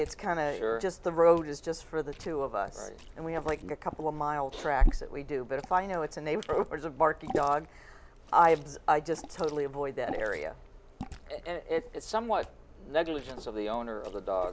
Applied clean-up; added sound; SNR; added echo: none; Liquid; 7 dB; none.